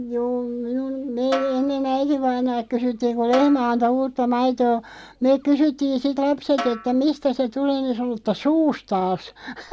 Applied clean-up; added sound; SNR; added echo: none; Snare drum; 16 dB; none.